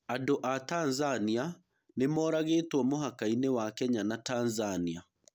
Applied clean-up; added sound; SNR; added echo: none; none; none; none.